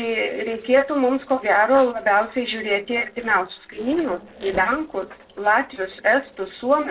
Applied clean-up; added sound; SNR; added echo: neural separator model SepFormer DNS4.